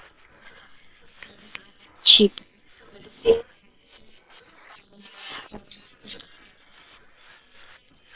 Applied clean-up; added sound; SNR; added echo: neural separator model SepFormer WHAM!.